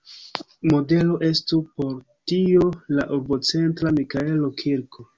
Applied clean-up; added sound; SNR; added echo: none; none; none; none.